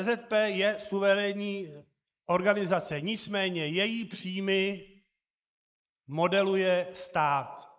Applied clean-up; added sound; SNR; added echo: neural mask model Resemble Enhance denoiser.